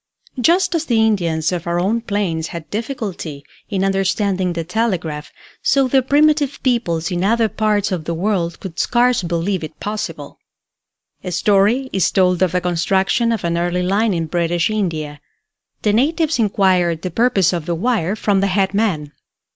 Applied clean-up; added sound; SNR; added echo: none; none; none; none.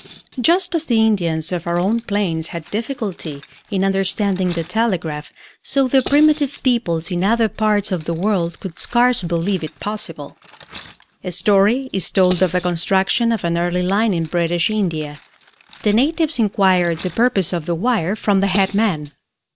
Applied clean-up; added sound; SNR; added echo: none; Cutlery, silverware; 18 dB; none.